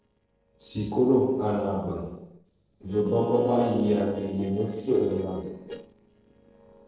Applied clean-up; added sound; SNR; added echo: neural separator model SepFormer DNS4.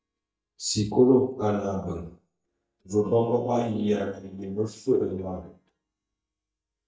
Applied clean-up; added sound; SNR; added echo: neural mask model DeepFilterNet 3.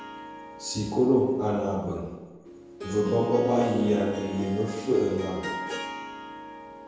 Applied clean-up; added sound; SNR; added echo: none; Harp; 10 dB; reverberation time 1.2 s.